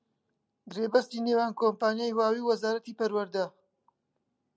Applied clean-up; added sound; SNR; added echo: none; none; none; none.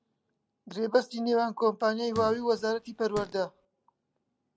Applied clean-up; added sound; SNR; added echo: none; Fart; 15 dB; none.